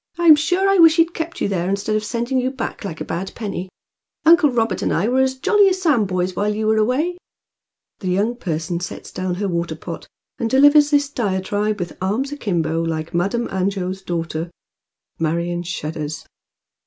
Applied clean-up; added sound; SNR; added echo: none; none; none; none.